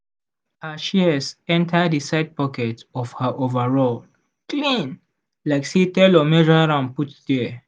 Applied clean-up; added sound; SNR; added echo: none; none; none; none.